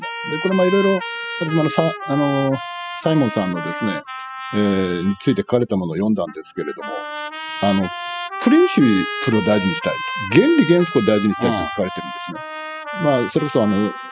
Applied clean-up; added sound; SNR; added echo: classical method spectral subtraction.